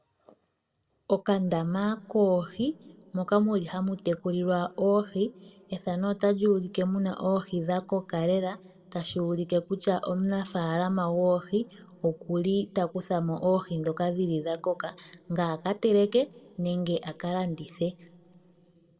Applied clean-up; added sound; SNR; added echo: none; none; none; reverberation time 1.2 s.